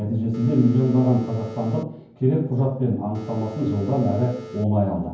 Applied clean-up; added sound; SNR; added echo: none; Telephone; 16 dB; reverberation time 0.9 s.